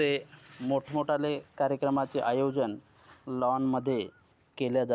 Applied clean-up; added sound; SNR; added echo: none; none; none; none.